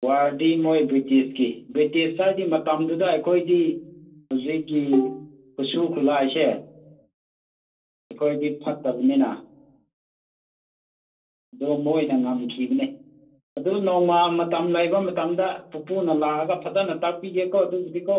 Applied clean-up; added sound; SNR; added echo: neural separator model SepFormer DNS4.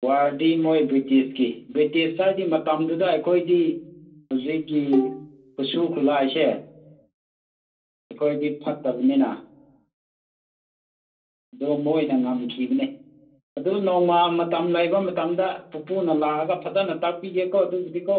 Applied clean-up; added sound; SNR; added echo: none; Bowed string instrument; 8 dB; reverberation time 0.3 s.